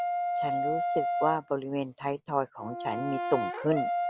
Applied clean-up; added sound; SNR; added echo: none; Brass instrument; 0 dB; none.